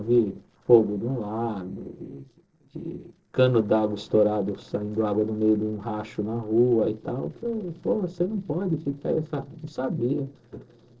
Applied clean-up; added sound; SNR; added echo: neural separator model SepFormer DNS4.